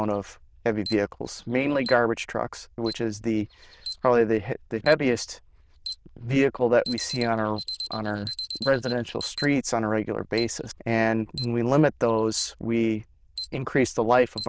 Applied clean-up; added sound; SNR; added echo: neural diffusion model UNIVERSE++.